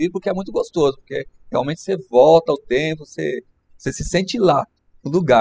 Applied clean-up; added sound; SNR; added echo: classical method spectral subtraction.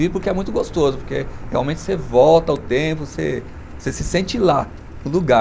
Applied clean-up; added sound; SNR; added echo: none; Car; 13 dB; none.